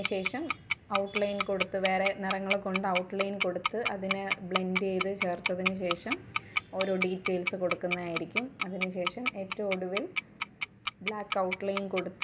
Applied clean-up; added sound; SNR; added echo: none; Tick-tock; 2 dB; none.